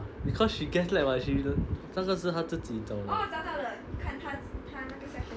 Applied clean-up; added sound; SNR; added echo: none; none; none; none.